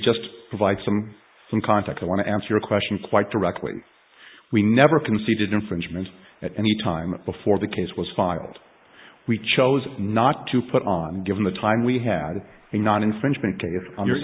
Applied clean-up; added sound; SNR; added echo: neural mask model Resemble Enhance denoiser.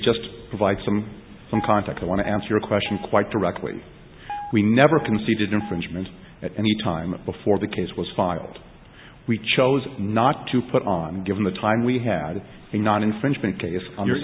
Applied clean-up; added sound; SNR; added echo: none; Guitar; 15 dB; none.